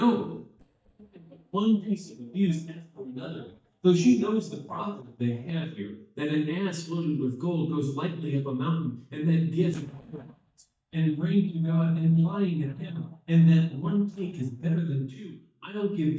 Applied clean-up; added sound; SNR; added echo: neural mask model DeepFilterNet 3.